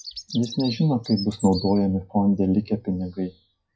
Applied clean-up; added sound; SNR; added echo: classical method WPE with log-MMSE.